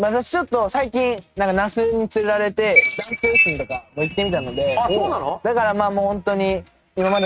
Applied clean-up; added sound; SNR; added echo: neural mask model RNNoise.